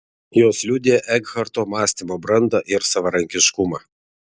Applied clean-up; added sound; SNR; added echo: none; none; none; none.